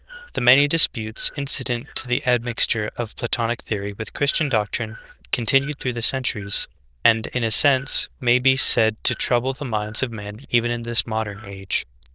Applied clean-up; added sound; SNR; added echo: neural diffusion model UNIVERSE++.